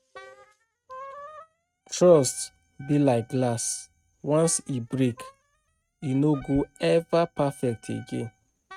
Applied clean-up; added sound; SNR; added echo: neural mask model RNNoise.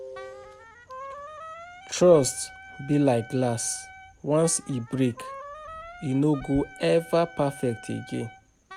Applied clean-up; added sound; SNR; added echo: none; Wind instrument, woodwind instrument; 18 dB; none.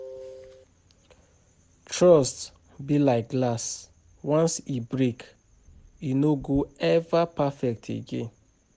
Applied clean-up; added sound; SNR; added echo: none; none; none; none.